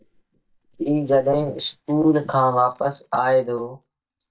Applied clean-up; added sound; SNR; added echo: neural mask model DeepFilterNet 3.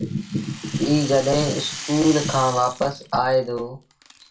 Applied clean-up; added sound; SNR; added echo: none; Rattle; 14 dB; reverberation time 0.2 s.